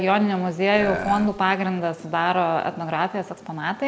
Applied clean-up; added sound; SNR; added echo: none; Burping, eructation; 7 dB; none.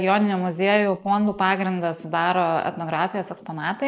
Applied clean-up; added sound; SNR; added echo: neural mask model Resemble Enhance denoiser.